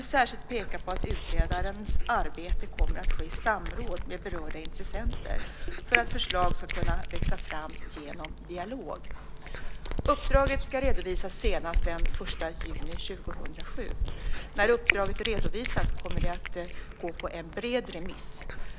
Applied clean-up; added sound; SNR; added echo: none; Cat; -5 dB; none.